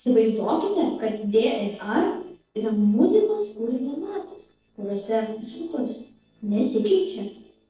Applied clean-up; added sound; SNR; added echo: neural separator model SepFormer DNS4.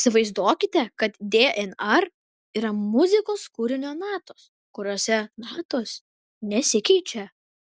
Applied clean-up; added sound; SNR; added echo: none; none; none; none.